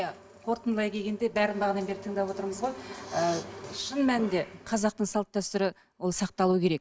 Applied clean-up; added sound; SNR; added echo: none; none; none; none.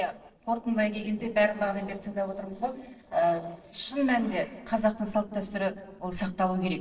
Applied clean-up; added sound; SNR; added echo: neural separator model SepFormer DNS4.